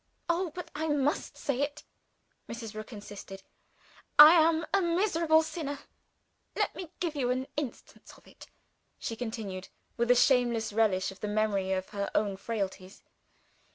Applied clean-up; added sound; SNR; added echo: none; none; none; none.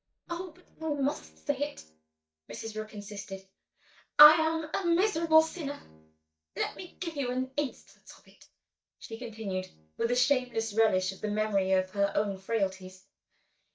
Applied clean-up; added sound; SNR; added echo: neural mask model DeepFilterNet 3.